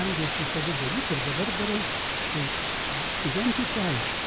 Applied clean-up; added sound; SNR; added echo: none; Water; -5 dB; none.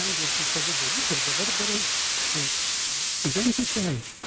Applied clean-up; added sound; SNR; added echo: neural mask model RNNoise.